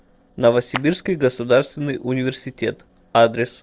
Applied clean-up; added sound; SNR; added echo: neural separator model SepFormer DNS4.